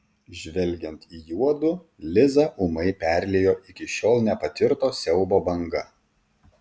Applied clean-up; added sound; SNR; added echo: none; none; none; none.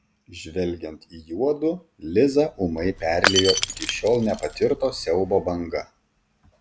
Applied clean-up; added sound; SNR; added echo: none; Shatter / Crushing; 5 dB; none.